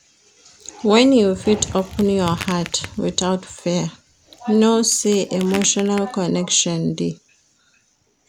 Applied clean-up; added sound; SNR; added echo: none; Crack; 19 dB; none.